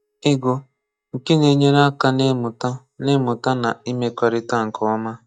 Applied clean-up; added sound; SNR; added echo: neural mask model DeepFilterNet 3.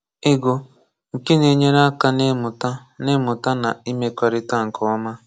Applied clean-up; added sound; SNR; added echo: none; none; none; none.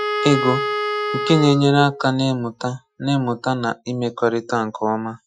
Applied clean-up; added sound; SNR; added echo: classical method Wiener filter.